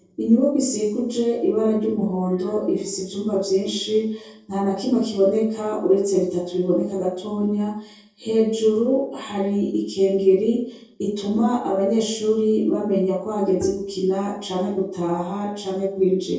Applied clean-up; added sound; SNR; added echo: neural separator model SepFormer DNS4.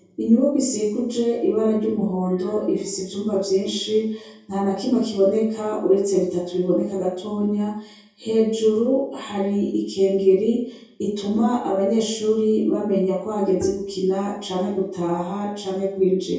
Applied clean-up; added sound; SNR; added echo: none; Bowed string instrument; 15 dB; reverberation time 0.6 s.